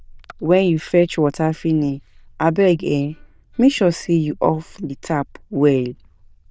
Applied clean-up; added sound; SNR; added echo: neural diffusion model UNIVERSE++.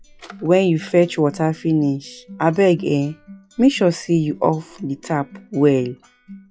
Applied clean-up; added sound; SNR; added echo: classical method log-MMSE.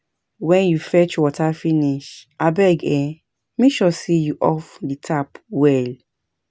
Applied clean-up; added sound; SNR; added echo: none; none; none; none.